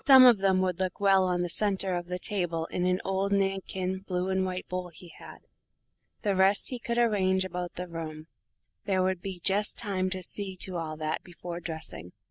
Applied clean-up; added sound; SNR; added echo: neural mask model DeepFilterNet 3.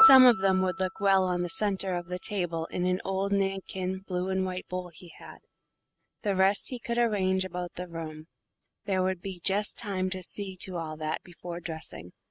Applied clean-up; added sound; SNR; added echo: neural mask model RNNoise.